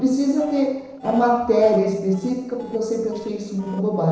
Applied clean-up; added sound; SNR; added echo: neural separator model SepFormer DNS4.